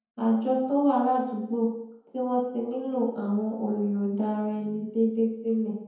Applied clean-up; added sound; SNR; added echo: none; none; none; reverberation time 0.9 s.